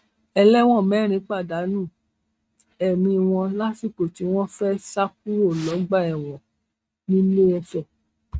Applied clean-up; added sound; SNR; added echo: neural mask model RNNoise.